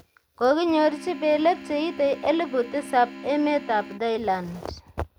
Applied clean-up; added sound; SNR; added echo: none; Organ; 15 dB; none.